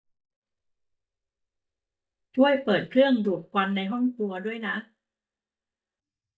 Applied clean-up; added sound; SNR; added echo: neural mask model DeepFilterNet 3.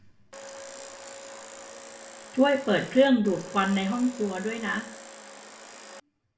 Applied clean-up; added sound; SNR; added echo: none; Domestic sounds, home sounds; 15 dB; reverberation time 0.4 s.